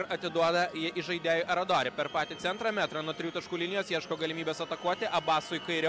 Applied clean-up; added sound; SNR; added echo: none; none; none; none.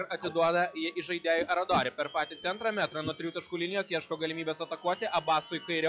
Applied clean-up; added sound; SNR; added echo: classical method log-MMSE.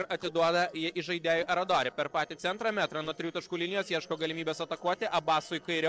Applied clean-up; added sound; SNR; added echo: neural separator model SepFormer DNS4.